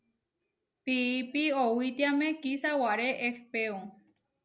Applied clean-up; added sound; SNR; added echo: none; none; none; none.